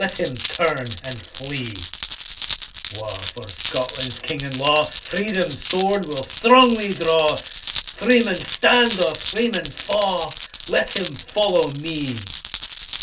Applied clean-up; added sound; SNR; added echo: none; Glass; 12 dB; reverberation time 0.4 s.